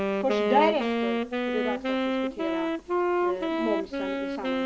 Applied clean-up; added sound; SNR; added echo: none; Wind instrument, woodwind instrument; -4 dB; reverberation time 0.2 s.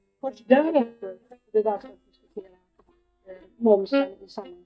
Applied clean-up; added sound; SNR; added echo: neural mask model DeepFilterNet 3.